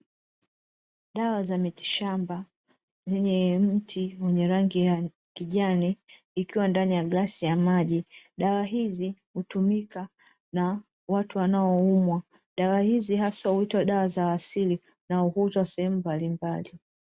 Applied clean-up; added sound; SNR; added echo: none; none; none; none.